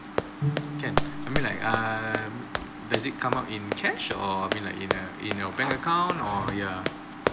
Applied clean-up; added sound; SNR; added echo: none; Run + Bowed string instrument; 2 dB; none.